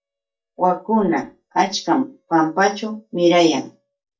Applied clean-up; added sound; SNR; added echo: neural mask model DeepFilterNet 3.